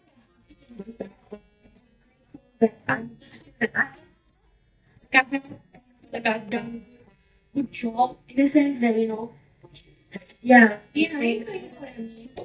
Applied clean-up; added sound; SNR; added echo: neural mask model DeepFilterNet 3.